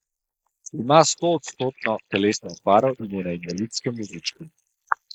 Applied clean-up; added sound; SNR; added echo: neural mask model Resemble Enhance denoiser.